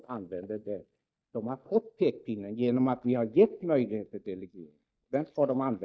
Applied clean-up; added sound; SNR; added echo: neural mask model DeepFilterNet 3.